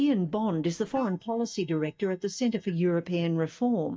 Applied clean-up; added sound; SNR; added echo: neural mask model DeepFilterNet 3.